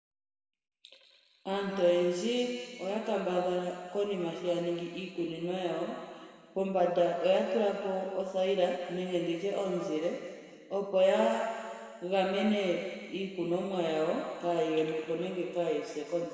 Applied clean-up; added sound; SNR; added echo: none; none; none; reverberation time 2.2 s.